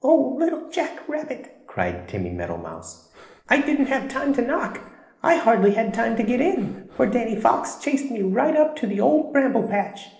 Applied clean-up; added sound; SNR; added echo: neural separator model SepFormer DNS4.